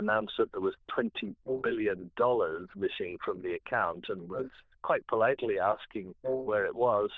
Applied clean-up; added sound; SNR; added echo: neural diffusion model UNIVERSE++.